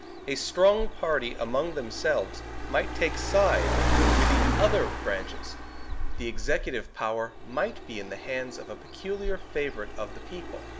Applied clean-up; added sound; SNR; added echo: none; Car; 0 dB; none.